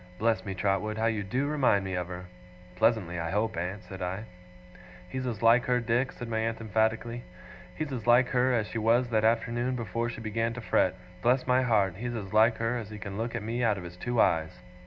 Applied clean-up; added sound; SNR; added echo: none; none; none; none.